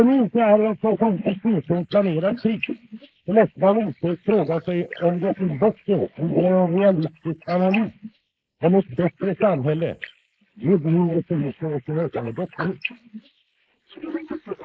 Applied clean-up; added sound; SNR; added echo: neural mask model Resemble Enhance denoiser.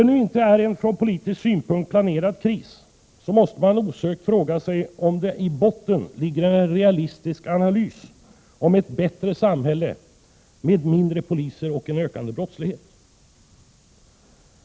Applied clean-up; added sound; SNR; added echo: none; none; none; none.